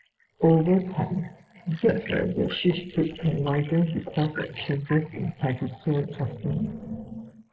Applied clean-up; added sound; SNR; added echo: neural mask model Resemble Enhance denoiser.